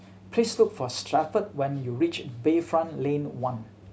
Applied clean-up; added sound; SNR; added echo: none; none; none; none.